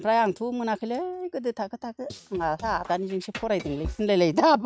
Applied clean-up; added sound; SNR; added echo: neural mask model RNNoise.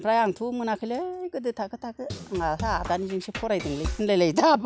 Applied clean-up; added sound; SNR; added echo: none; Drum kit; 9 dB; none.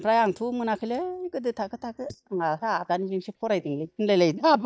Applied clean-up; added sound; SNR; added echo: neural mask model DeepFilterNet 3.